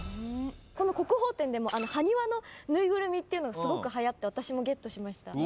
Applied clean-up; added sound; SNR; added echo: none; none; none; none.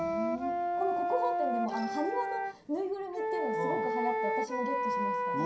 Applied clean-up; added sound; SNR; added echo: none; Wind instrument, woodwind instrument; -3 dB; reverberation time 0.5 s.